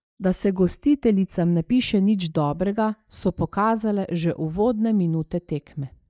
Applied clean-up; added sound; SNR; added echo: neural mask model DeepFilterNet 3.